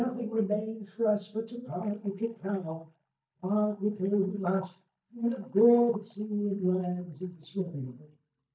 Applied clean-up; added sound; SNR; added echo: neural mask model DeepFilterNet 3.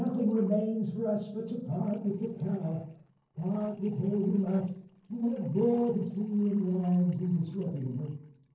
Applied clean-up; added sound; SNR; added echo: neural separator model SepFormer DNS4.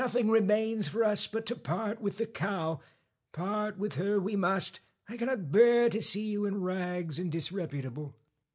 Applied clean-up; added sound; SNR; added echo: none; none; none; none.